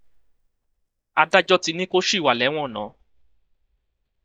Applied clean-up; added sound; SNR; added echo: neural mask model DeepFilterNet 3.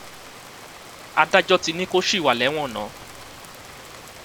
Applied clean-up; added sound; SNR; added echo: none; Rain; 16 dB; none.